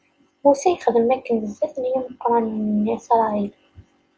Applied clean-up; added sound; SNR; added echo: none; none; none; none.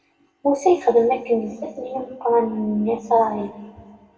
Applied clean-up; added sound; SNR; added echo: none; none; none; reverberation time 1.2 s.